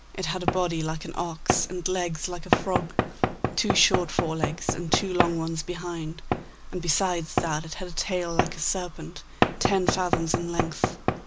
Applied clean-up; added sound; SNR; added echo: none; Knock / Wood; 1 dB; none.